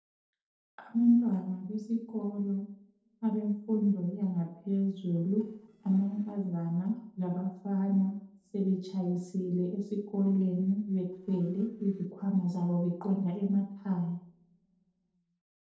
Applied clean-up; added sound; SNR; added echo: neural separator model SepFormer DNS4.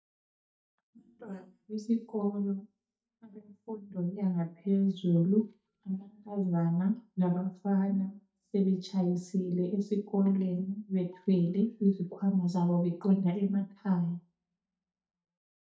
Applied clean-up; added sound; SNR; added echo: neural mask model DeepFilterNet 3.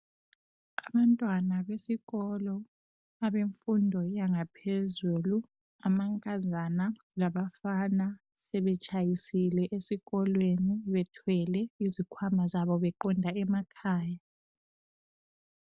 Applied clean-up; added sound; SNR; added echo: none; none; none; none.